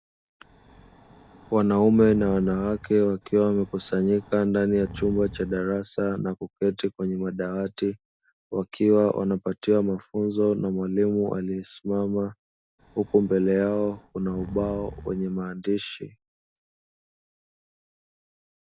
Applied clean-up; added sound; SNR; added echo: none; Breathing; 17 dB; none.